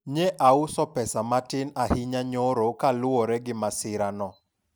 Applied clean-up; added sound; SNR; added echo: none; none; none; none.